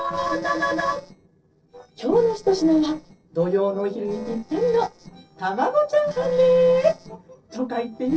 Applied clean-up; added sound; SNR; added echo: neural separator model SepFormer DNS4.